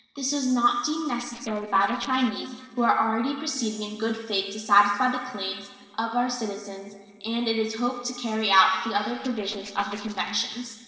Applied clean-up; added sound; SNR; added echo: neural separator model SepFormer DNS4.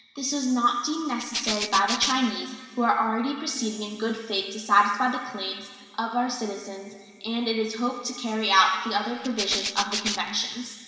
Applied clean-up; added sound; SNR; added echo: none; Rattle (instrument); 4 dB; reverberation time 2.8 s.